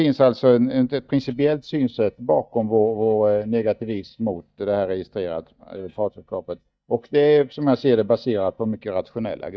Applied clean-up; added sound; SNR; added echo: neural mask model DeepFilterNet 3.